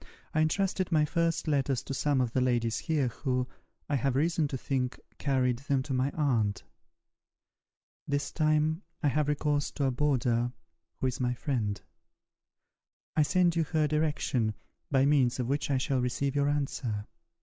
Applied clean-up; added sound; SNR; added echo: none; none; none; none.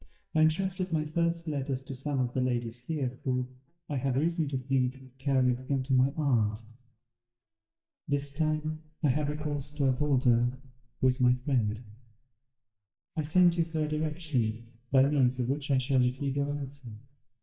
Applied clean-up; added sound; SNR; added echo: neural mask model DeepFilterNet 3.